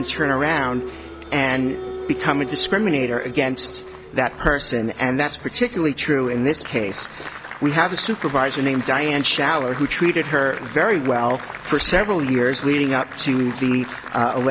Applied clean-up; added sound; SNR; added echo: none; Applause; 13 dB; none.